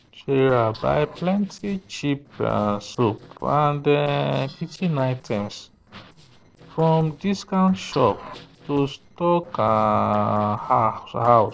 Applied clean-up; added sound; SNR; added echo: neural separator model SepFormer DNS4.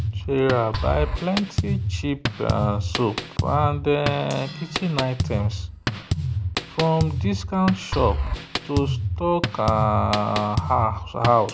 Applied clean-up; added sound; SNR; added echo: none; Drum kit; 3 dB; none.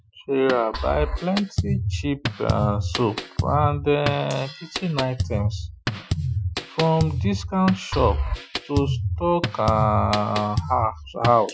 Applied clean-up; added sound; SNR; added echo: classical method Wiener filter.